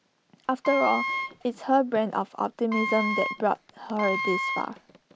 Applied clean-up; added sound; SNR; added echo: none; Wind instrument, woodwind instrument; 4 dB; none.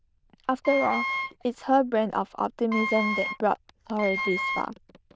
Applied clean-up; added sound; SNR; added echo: neural diffusion model UNIVERSE++.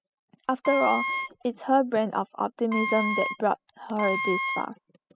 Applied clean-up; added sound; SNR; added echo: classical method spectral subtraction.